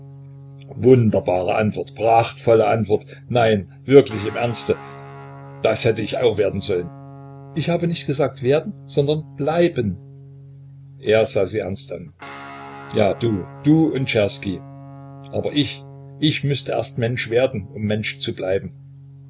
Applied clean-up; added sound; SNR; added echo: none; Guitar; 18 dB; none.